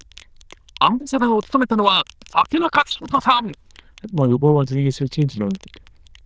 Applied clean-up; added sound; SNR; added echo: neural diffusion model UNIVERSE++.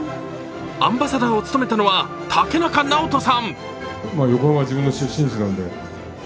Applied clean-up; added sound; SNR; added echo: none; none; none; none.